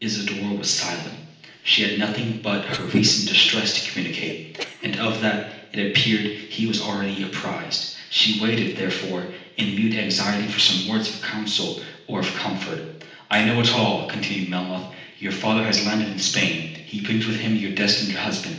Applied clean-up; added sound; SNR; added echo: neural separator model SepFormer DNS4.